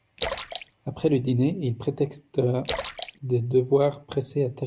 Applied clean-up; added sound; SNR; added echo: none; Splash, splatter; 10 dB; none.